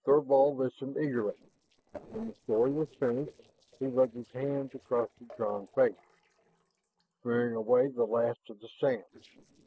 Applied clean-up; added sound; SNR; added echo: neural separator model SepFormer DNS4.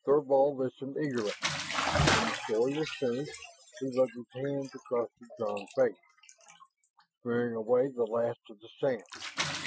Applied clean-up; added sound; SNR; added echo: classical method Wiener filter.